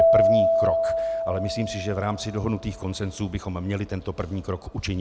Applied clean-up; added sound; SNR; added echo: none; Keyboard (musical); -3 dB; none.